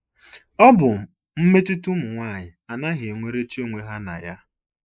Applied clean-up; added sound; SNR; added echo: neural mask model Resemble Enhance denoiser.